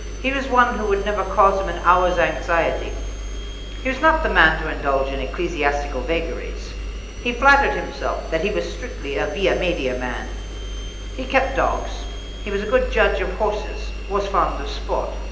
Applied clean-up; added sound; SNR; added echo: none; Engine; 7 dB; reverberation time 0.9 s.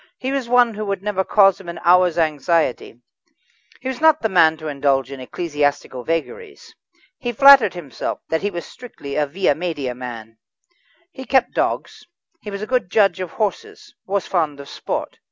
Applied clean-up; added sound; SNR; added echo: none; none; none; none.